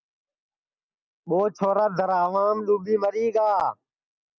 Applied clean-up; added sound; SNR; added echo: none; none; none; none.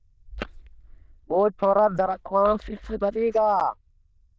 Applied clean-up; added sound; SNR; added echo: neural diffusion model UNIVERSE++.